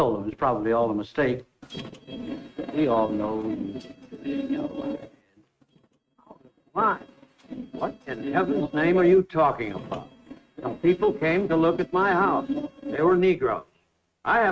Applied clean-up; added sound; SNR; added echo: neural mask model RNNoise.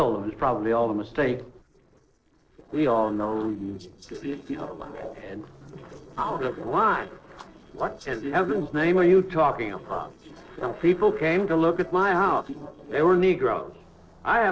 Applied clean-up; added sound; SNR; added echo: neural separator model SepFormer DNS4.